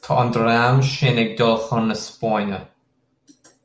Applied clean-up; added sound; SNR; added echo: none; none; none; none.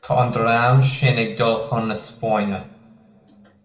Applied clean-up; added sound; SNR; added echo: none; none; none; reverberation time 1.0 s.